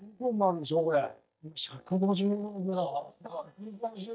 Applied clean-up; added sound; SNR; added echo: neural mask model DeepFilterNet 3.